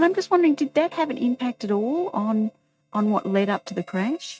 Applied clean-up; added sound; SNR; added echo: neural mask model RNNoise.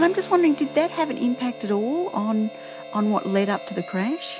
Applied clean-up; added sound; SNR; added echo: none; Keyboard (musical) + Harmonica; 14 dB; none.